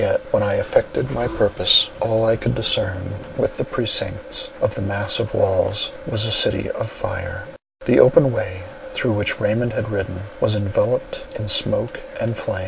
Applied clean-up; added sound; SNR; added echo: none; none; none; none.